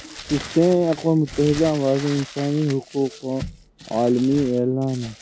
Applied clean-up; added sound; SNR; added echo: none; Crumpling, crinkling; 16 dB; none.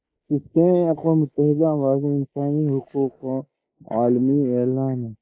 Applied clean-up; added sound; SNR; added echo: neural mask model Resemble Enhance denoiser.